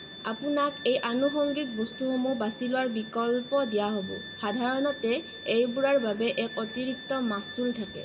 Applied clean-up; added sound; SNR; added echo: none; Bowed string instrument; 14 dB; reverberation time 1.4 s.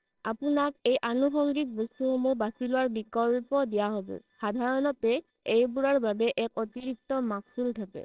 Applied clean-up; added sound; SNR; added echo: neural separator model SepFormer WHAMR!.